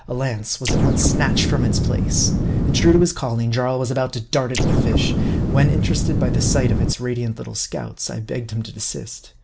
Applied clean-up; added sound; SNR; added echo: none; Explosion; -4 dB; none.